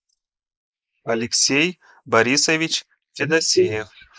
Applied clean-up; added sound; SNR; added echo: neural mask model Resemble Enhance denoiser.